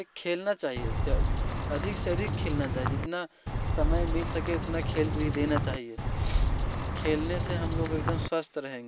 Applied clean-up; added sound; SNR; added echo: none; Bird vocalization, bird call, bird song; -4 dB; none.